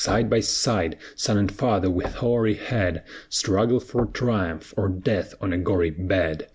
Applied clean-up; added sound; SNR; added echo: none; Knock / Wood / Percussion; 17 dB; none.